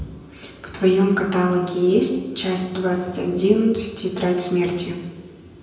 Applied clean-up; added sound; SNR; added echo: none; none; none; reverberation time 0.9 s.